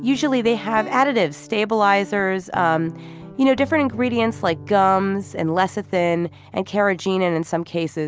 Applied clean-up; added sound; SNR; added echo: none; Guitar; 18 dB; none.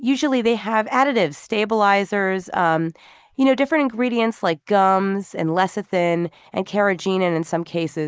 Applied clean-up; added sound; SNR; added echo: neural mask model Resemble Enhance denoiser.